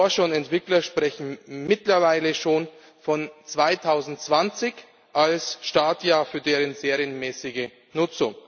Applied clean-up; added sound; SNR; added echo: none; none; none; none.